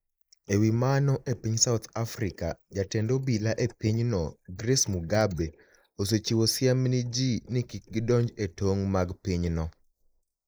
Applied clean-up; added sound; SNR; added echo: neural mask model Resemble Enhance denoiser.